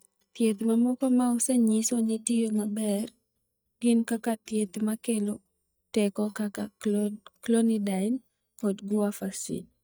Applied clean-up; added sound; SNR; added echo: neural mask model DeepFilterNet 3.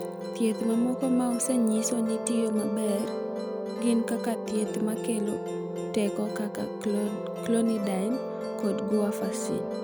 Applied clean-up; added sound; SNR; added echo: none; Musical instrument; 4 dB; none.